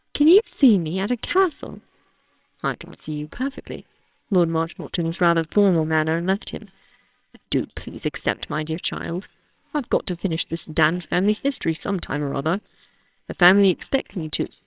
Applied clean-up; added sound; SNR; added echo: neural separator model SepFormer WHAMR!.